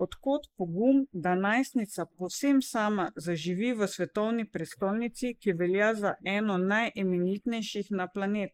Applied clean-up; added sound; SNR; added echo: neural mask model Resemble Enhance denoiser.